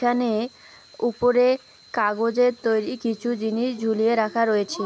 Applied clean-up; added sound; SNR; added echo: none; none; none; none.